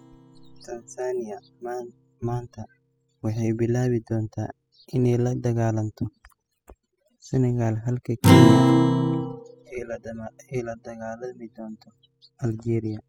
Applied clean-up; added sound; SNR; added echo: classical method spectral subtraction.